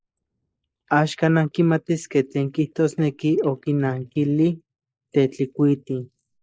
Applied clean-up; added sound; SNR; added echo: neural mask model Resemble Enhance denoiser.